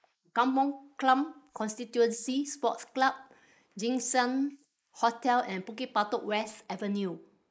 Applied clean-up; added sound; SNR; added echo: neural mask model Resemble Enhance denoiser.